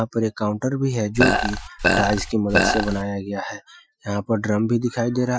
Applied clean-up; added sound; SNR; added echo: classical method Wiener filter.